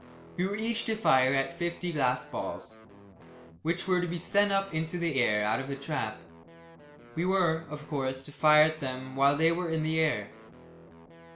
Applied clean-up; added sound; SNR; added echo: none; Guitar; 20 dB; none.